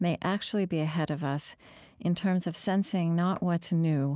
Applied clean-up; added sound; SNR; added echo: none; none; none; none.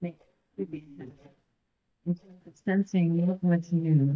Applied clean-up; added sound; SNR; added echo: neural mask model DeepFilterNet 3.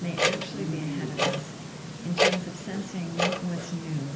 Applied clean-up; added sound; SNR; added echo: none; Clock; -3 dB; reverberation time 1.4 s.